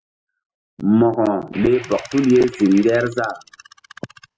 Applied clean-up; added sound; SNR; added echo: classical method spectral subtraction.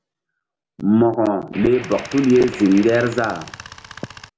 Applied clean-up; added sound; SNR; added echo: none; Tools + Gunshot, gunfire; 15 dB; none.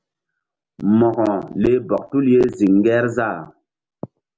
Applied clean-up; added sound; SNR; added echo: none; none; none; none.